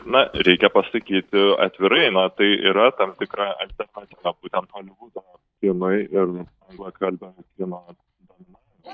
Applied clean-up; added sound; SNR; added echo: neural mask model DeepFilterNet 3.